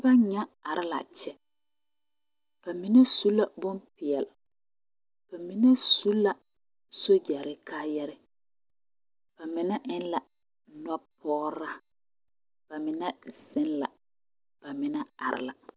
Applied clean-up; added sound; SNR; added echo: none; none; none; none.